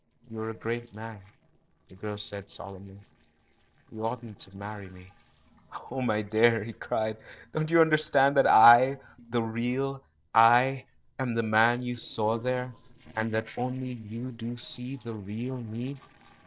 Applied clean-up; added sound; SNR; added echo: neural separator model SepFormer DNS4.